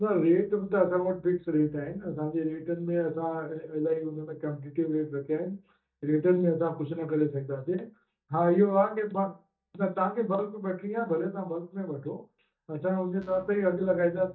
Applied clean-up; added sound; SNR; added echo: neural mask model DeepFilterNet 3.